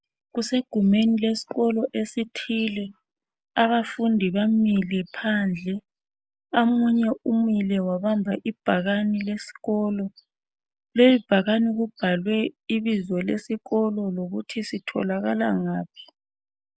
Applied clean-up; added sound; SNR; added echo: none; none; none; none.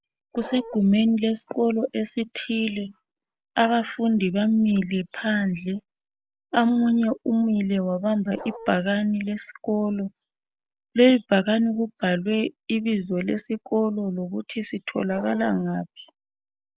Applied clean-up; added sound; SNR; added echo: none; Bark; 14 dB; none.